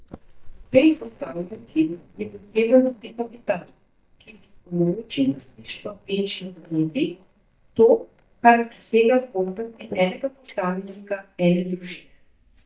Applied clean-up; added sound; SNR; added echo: neural mask model DeepFilterNet 3.